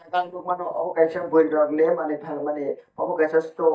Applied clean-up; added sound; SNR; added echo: neural mask model DeepFilterNet 3.